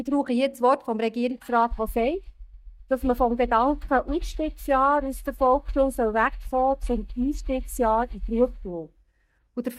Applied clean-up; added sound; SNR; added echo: neural mask model DeepFilterNet 3.